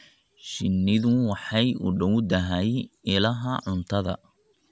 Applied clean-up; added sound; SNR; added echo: none; none; none; none.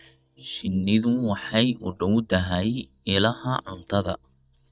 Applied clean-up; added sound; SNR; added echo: neural mask model DeepFilterNet 3.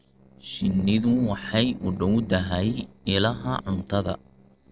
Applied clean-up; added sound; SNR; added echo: neural separator model SepFormer DNS4.